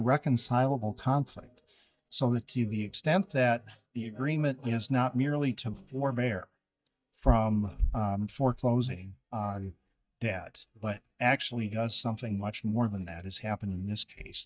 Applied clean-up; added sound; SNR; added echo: neural mask model DeepFilterNet 3.